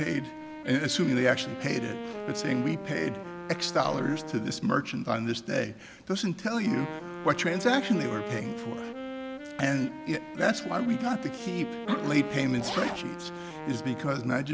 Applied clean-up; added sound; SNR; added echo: none; Wind instrument, woodwind instrument + Zipper (clothing); 9 dB; none.